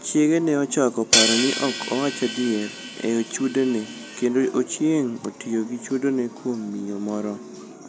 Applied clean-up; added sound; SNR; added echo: none; Hi-hat; 3 dB; none.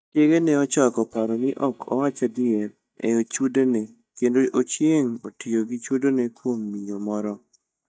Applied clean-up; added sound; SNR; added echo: neural mask model DeepFilterNet 3.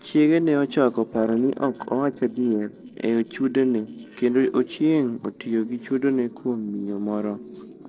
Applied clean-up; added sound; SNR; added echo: neural separator model SepFormer DNS4.